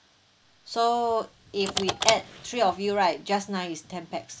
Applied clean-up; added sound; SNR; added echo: none; Car; 7 dB; none.